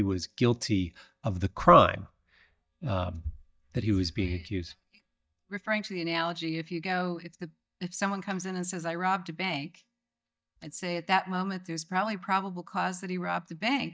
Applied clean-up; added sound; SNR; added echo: neural mask model DeepFilterNet 3.